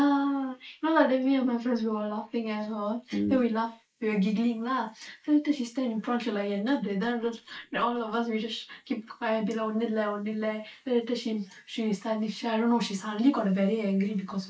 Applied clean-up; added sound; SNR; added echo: neural mask model Resemble Enhance denoiser.